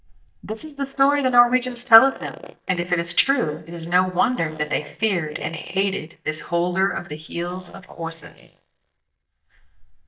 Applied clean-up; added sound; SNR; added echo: neural mask model DeepFilterNet 3.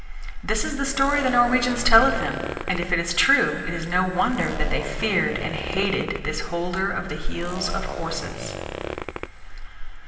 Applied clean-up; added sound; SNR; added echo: none; Zipper (clothing); 12 dB; reverberation time 2.4 s.